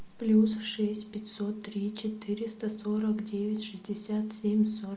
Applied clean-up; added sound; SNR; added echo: none; none; none; none.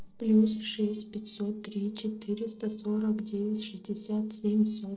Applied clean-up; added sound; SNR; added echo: neural separator model SepFormer DNS4.